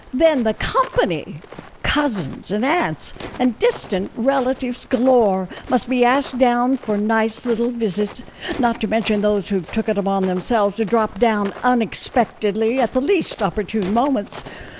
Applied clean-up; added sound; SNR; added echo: none; Walk, footsteps; 18 dB; none.